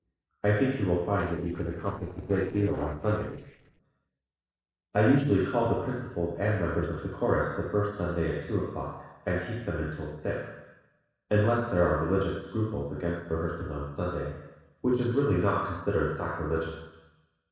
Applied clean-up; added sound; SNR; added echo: neural separator model SepFormer DNS4.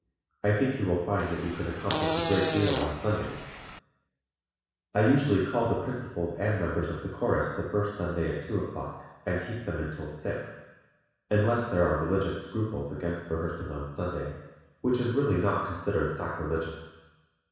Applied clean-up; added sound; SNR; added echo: none; Fart; 1 dB; reverberation time 1.1 s.